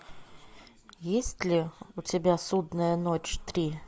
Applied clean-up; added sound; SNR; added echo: none; none; none; none.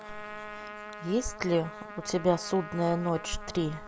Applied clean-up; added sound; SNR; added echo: none; Trumpet; 12 dB; none.